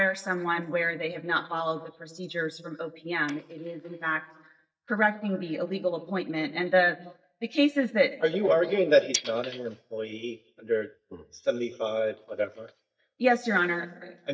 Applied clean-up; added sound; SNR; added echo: neural mask model DeepFilterNet 3.